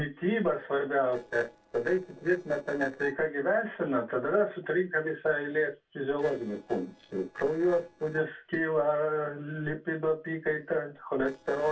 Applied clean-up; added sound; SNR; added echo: neural separator model SepFormer DNS4.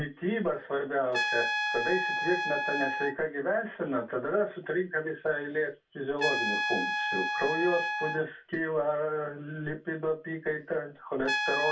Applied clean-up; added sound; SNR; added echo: none; Trumpet; 3 dB; reverberation time 0.2 s.